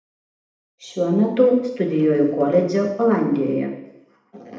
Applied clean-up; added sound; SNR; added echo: none; none; none; reverberation time 0.8 s.